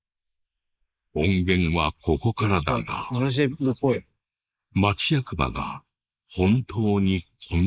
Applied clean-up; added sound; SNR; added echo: neural mask model Resemble Enhance denoiser.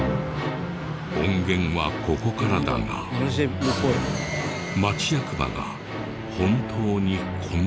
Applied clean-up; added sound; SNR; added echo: none; Musical instrument; 14 dB; none.